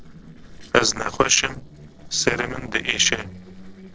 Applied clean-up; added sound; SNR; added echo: neural separator model SepFormer DNS4.